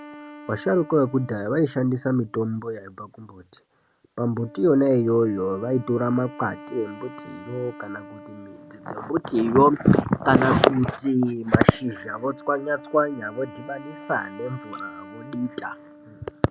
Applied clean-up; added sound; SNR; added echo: none; Wind instrument, woodwind instrument; 20 dB; none.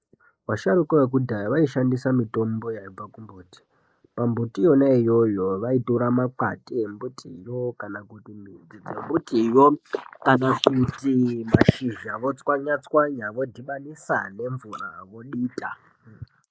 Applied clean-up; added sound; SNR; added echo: neural mask model Resemble Enhance denoiser.